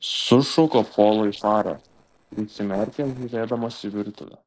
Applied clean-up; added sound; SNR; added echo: neural separator model SepFormer DNS4.